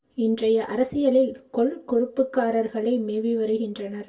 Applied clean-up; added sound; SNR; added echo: none; none; none; reverberation time 0.1 s.